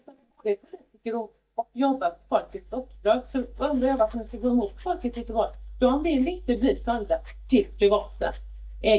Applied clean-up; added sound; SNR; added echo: neural mask model DeepFilterNet 3.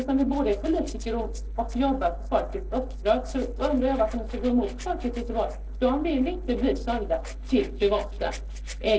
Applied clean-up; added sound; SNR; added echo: neural separator model SepFormer DNS4.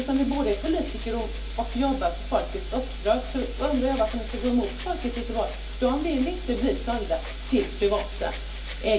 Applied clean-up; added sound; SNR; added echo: none; Rattle (instrument); 16 dB; reverberation time 0.3 s.